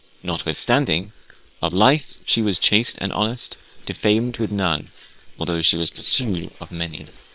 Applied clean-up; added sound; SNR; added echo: neural separator model SepFormer WHAM!.